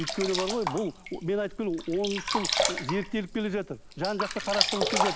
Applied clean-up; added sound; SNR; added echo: none; Sink (filling or washing); 1 dB; none.